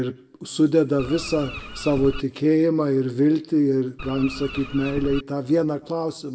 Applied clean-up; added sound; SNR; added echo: none; Bird; 11 dB; reverberation time 0.6 s.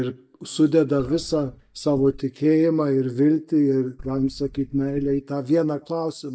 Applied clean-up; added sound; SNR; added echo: neural mask model DeepFilterNet 3.